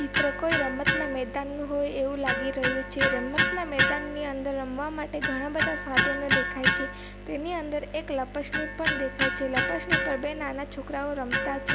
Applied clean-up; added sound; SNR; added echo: none; Electric guitar; -2 dB; none.